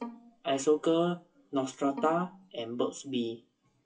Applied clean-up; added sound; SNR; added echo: classical method WPE with log-MMSE.